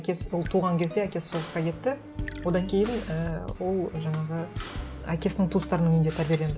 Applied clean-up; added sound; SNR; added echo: none; Mechanisms; 16 dB; none.